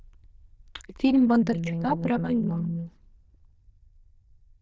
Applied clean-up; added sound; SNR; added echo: neural diffusion model UNIVERSE++.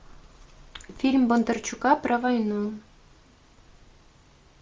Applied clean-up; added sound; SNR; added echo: none; none; none; none.